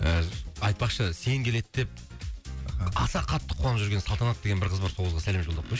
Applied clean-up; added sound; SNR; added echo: none; none; none; none.